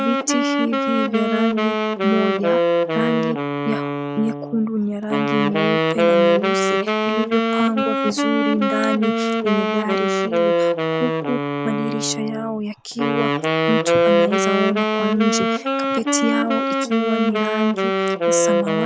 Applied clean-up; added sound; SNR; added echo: none; Wind instrument, woodwind instrument; -4 dB; none.